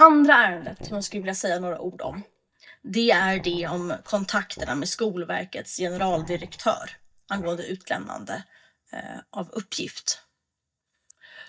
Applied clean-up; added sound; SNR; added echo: neural mask model DeepFilterNet 3.